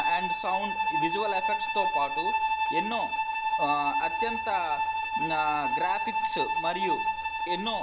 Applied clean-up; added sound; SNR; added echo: none; Bowed string instrument; -5 dB; none.